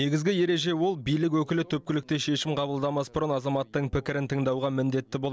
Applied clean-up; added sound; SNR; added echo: none; none; none; none.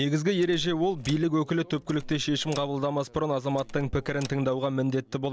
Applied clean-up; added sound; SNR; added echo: none; Door; 16 dB; none.